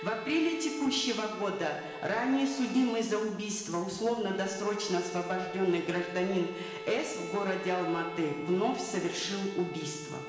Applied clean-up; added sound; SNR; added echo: none; Bowed string instrument; 12 dB; reverberation time 0.9 s.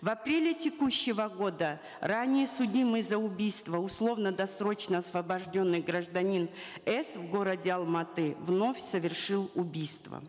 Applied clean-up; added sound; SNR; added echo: none; none; none; none.